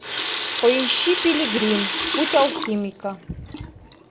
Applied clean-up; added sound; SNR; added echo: none; Water tap, faucet; 2 dB; none.